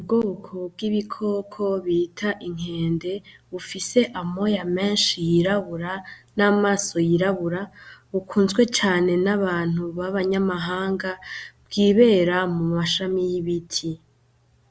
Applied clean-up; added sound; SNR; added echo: none; none; none; none.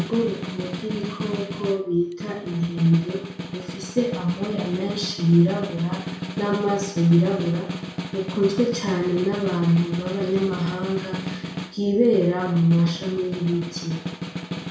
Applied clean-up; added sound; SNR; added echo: none; Snare drum; 8 dB; reverberation time 0.6 s.